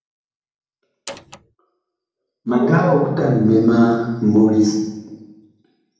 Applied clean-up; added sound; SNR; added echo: none; Door; 17 dB; reverberation time 0.9 s.